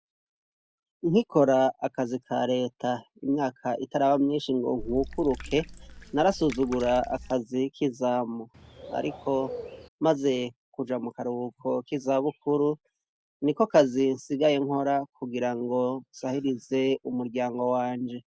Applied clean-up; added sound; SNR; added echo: none; Bird + Water / Liquid; 13 dB; none.